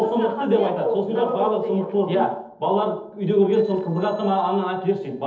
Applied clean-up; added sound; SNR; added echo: neural separator model SepFormer DNS4.